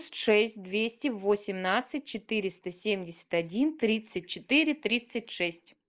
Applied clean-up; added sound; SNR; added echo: neural mask model Resemble Enhance denoiser.